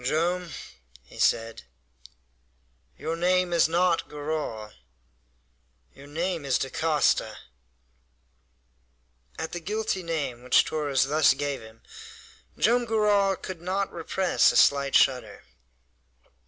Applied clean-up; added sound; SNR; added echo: none; none; none; none.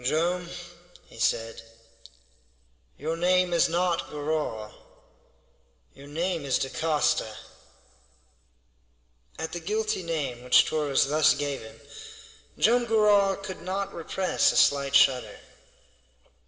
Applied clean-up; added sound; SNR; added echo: none; none; none; reverberation time 2.0 s.